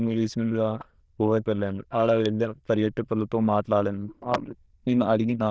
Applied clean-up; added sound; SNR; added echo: neural diffusion model UNIVERSE++.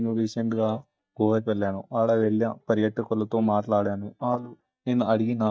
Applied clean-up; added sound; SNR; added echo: neural mask model DeepFilterNet 3.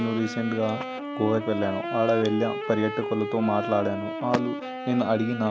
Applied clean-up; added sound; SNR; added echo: none; Wind instrument, woodwind instrument; 7 dB; none.